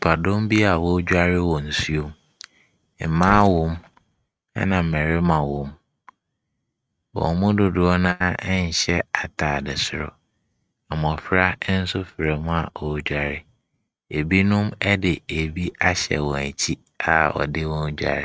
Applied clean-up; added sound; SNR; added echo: neural mask model RNNoise.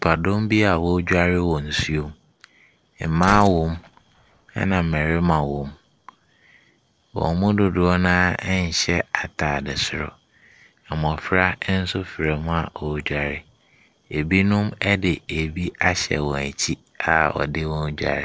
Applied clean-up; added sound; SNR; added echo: neural separator model SepFormer DNS4.